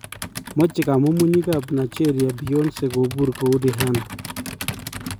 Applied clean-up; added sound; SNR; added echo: none; Computer keyboard; 11 dB; none.